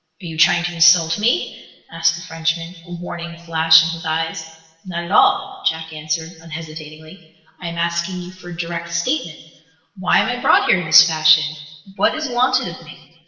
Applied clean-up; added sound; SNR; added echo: none; none; none; reverberation time 1.1 s.